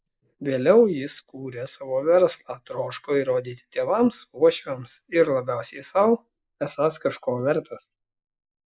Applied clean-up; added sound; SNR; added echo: neural mask model Resemble Enhance denoiser.